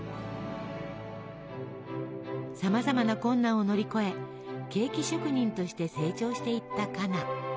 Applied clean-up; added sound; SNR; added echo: none; none; none; none.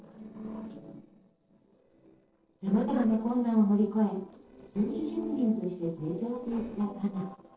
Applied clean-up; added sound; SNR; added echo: neural separator model SepFormer DNS4.